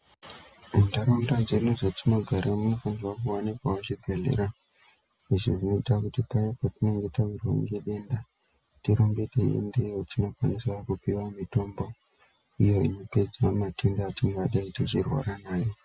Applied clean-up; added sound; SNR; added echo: none; none; none; none.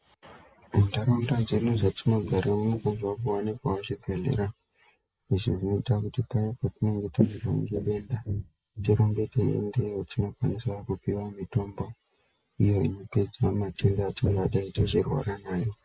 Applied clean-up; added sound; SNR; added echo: neural mask model Resemble Enhance denoiser.